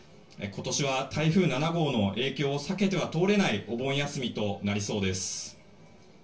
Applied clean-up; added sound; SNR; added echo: none; none; none; reverberation time 0.3 s.